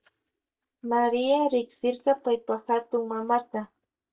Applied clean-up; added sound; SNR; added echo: neural mask model DeepFilterNet 3.